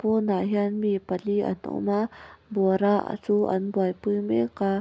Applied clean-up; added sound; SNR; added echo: none; none; none; none.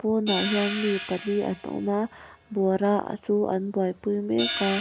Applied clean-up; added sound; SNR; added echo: none; Hi-hat; 5 dB; none.